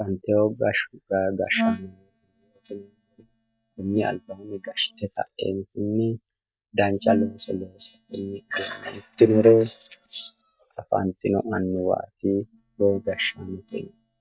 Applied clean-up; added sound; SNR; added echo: neural mask model DeepFilterNet 3.